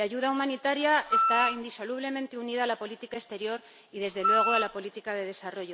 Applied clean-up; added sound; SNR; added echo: none; Wind instrument, woodwind instrument; -4 dB; none.